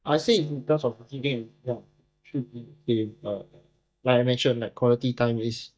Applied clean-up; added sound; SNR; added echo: neural mask model DeepFilterNet 3.